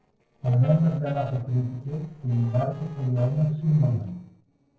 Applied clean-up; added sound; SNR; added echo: neural separator model SepFormer DNS4.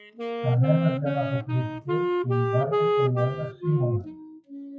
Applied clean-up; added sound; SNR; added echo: classical method WPE with log-MMSE.